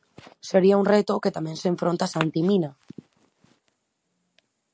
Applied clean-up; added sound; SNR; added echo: none; none; none; none.